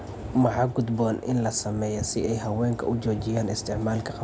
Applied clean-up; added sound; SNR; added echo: none; none; none; none.